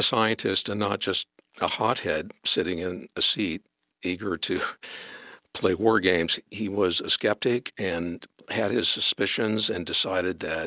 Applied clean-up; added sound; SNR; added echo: none; none; none; none.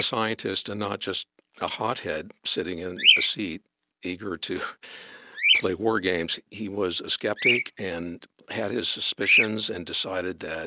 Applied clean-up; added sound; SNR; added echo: none; Bird vocalization, bird call, bird song; 0 dB; none.